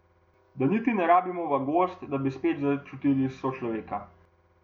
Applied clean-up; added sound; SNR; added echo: none; none; none; none.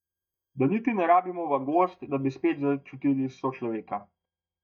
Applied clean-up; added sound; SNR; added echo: neural mask model DeepFilterNet 3.